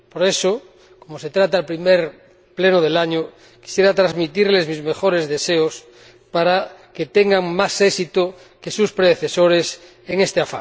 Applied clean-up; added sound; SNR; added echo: none; none; none; none.